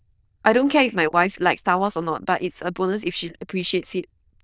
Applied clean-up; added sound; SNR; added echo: neural diffusion model UNIVERSE++.